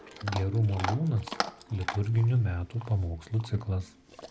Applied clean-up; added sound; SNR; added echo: none; Chewing, mastication / Dog; 10 dB; none.